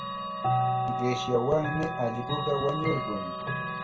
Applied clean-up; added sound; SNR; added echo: none; Chime / Clock; 0 dB; reverberation time 0.2 s.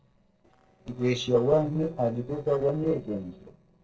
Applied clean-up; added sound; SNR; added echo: neural separator model SepFormer DNS4.